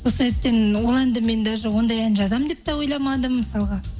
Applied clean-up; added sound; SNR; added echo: none; none; none; reverberation time 0.7 s.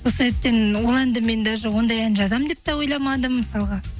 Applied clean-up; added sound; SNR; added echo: none; none; none; none.